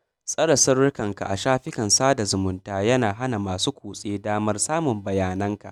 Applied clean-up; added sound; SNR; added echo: none; none; none; none.